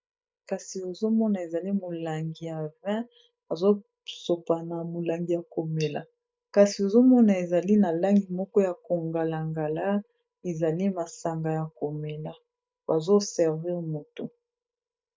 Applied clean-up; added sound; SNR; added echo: neural mask model DeepFilterNet 3.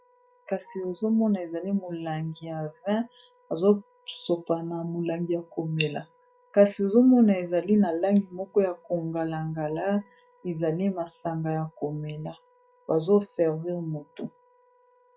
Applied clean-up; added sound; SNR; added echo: classical method log-MMSE.